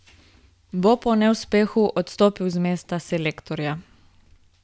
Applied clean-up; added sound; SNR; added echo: none; none; none; none.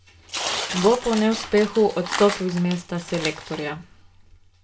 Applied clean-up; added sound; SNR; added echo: none; Tearing; 8 dB; reverberation time 0.2 s.